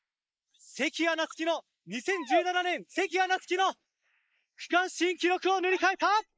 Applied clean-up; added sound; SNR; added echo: neural mask model Resemble Enhance denoiser.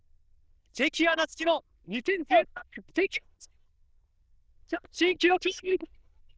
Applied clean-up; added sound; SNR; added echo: neural diffusion model UNIVERSE++.